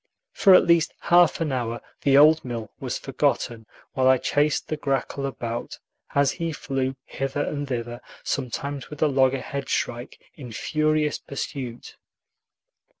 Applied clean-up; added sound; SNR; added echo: none; none; none; none.